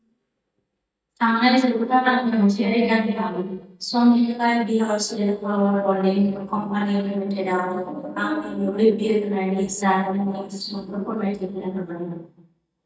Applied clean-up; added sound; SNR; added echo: neural mask model DeepFilterNet 3.